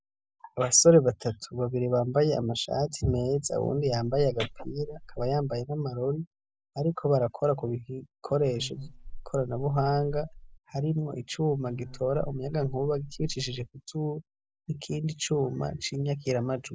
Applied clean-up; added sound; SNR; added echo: none; Buzz; 12 dB; none.